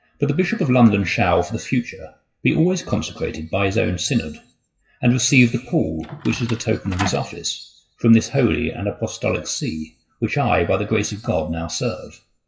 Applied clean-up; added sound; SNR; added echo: classical method WPE with log-MMSE.